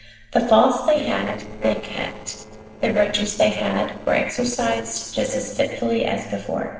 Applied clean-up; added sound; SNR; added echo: neural separator model SepFormer DNS4.